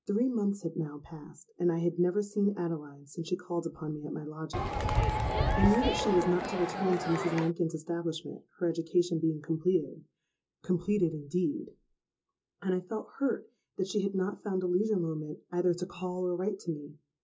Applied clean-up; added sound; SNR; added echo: none; Crowd; -1 dB; reverberation time 0.2 s.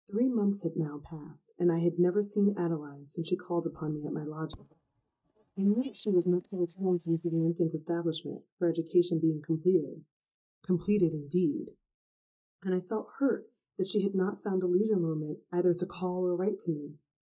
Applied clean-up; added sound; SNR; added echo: neural mask model DeepFilterNet 3.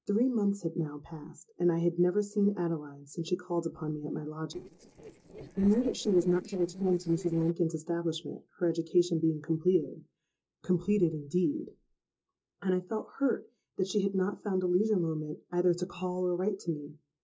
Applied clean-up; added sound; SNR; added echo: neural separator model SepFormer DNS4.